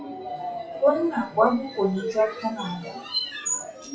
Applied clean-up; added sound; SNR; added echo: classical method WPE with log-MMSE.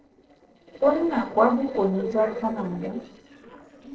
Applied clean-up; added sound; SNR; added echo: neural separator model SepFormer DNS4.